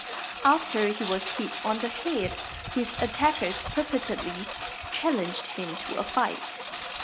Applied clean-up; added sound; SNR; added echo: none; Engine; 6 dB; none.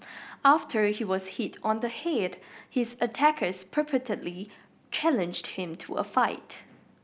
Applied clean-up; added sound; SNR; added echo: none; none; none; none.